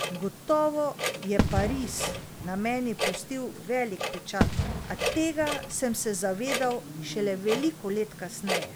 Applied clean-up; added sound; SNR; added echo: none; Clock + Fireworks; 2 dB; none.